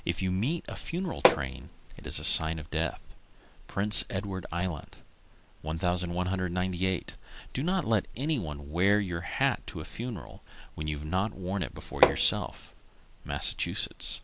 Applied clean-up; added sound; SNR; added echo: none; Hammer; -2 dB; none.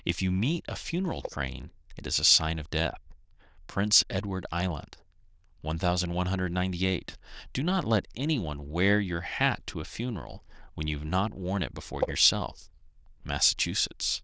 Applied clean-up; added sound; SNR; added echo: neural diffusion model UNIVERSE++.